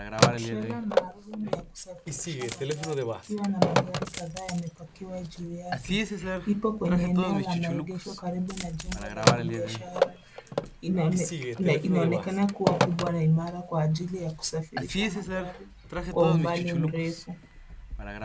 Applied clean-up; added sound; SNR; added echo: none; Telephone + Coin (dropping); 1 dB; none.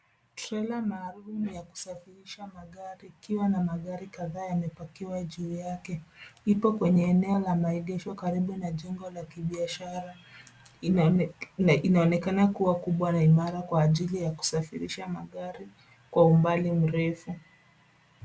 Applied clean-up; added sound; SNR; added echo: none; none; none; none.